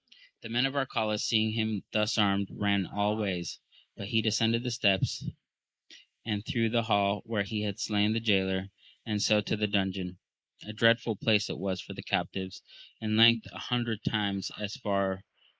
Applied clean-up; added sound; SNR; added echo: neural mask model Resemble Enhance denoiser.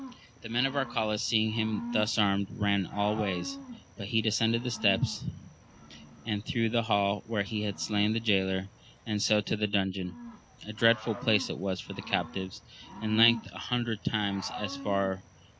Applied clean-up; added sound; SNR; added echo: none; Cricket / Growling; 14 dB; none.